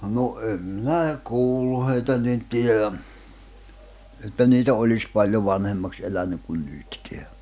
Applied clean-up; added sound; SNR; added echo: none; none; none; none.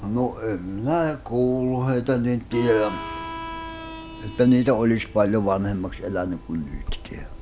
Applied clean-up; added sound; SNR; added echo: none; Bird vocalization, bird call, bird song + Harmonica; 13 dB; none.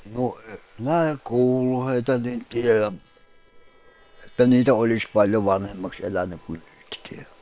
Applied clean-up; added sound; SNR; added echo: neural separator model SepFormer WHAM!.